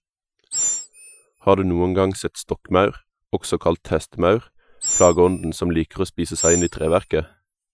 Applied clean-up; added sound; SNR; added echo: classical method Wiener filter.